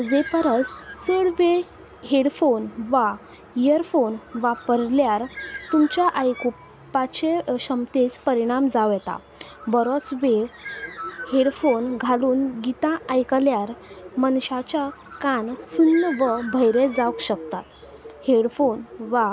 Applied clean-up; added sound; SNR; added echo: none; Bird; 19 dB; none.